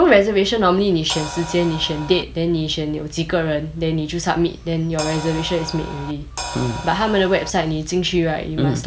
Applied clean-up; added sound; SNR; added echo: none; Crash cymbal; 11 dB; none.